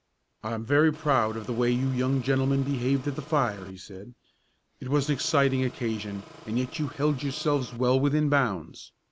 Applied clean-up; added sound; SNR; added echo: none; Engine; 19 dB; none.